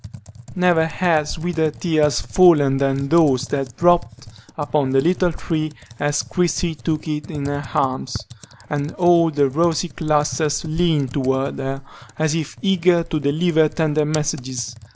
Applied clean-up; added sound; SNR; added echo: none; Computer keyboard; 19 dB; none.